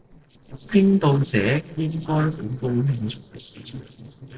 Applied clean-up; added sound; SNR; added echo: neural separator model SepFormer DNS4.